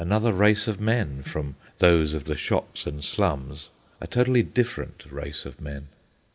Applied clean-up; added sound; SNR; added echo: none; none; none; none.